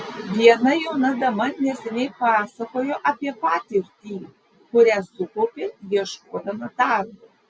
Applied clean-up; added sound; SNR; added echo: none; none; none; none.